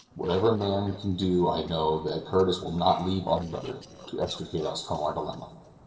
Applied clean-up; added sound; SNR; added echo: neural separator model SepFormer DNS4.